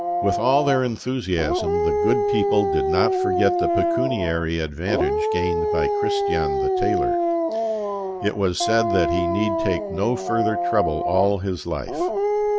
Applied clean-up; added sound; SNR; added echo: none; Dog; -2 dB; none.